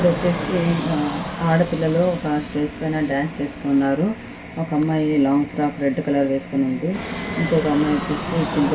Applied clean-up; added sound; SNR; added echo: none; Fixed-wing aircraft, airplane; 10 dB; reverberation time 0.2 s.